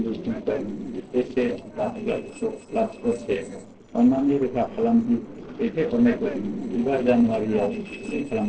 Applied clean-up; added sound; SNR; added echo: neural separator model SepFormer DNS4.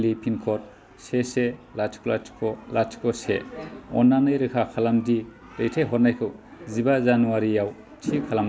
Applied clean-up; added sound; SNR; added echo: none; none; none; none.